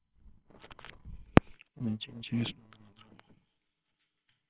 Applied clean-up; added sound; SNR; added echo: neural separator model SepFormer WHAMR!.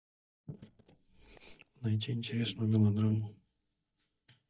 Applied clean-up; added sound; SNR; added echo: neural mask model DeepFilterNet 3.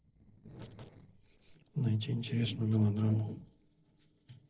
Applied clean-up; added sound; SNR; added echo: neural separator model SepFormer DNS4.